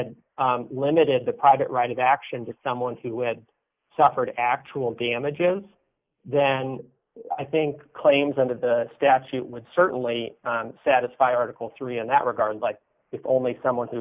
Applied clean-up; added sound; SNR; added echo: neural mask model Resemble Enhance denoiser.